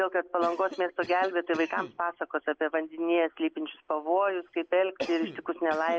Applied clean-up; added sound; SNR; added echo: none; Cough; 16 dB; none.